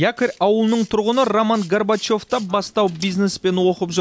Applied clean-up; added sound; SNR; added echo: none; none; none; none.